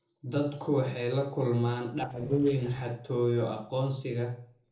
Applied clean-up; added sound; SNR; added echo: neural separator model SepFormer DNS4.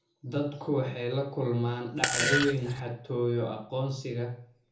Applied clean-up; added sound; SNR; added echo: none; Fart; -2 dB; reverberation time 1.0 s.